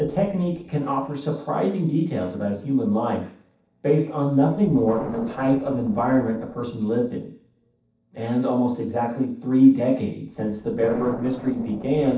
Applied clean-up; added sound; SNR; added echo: neural separator model SepFormer DNS4.